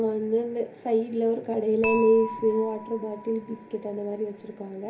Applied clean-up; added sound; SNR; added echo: none; Dishes, pots, and pans / Chink, clink; 13 dB; reverberation time 0.3 s.